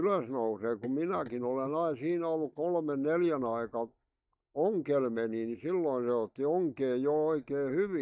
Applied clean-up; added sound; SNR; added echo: neural mask model DeepFilterNet 3.